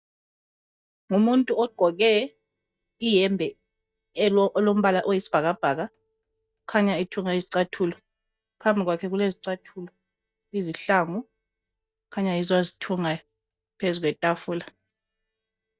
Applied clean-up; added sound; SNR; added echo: neural mask model DeepFilterNet 3.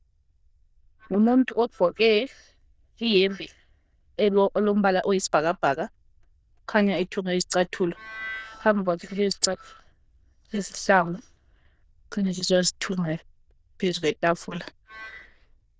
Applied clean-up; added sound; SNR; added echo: neural diffusion model UNIVERSE++.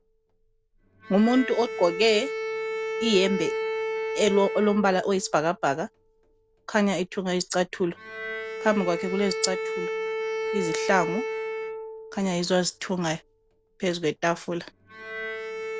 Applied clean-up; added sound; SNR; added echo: none; Bowed string instrument; 6 dB; none.